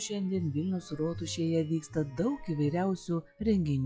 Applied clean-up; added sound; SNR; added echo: classical method log-MMSE.